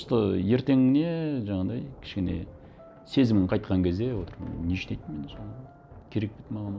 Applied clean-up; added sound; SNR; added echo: none; Thunder; 19 dB; none.